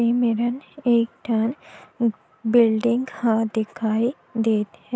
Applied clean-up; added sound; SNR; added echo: none; none; none; none.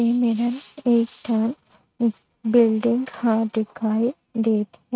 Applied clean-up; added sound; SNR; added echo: neural mask model RNNoise.